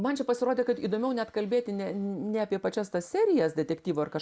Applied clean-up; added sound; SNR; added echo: none; none; none; none.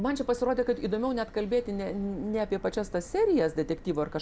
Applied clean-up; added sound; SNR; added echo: none; Subway, metro, underground; 17 dB; none.